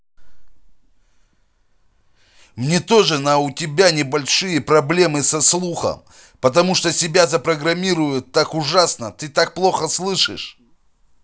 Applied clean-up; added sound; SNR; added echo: none; none; none; none.